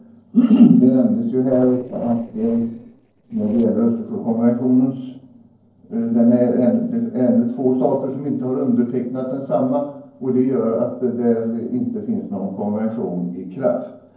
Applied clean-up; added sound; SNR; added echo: neural separator model SepFormer DNS4.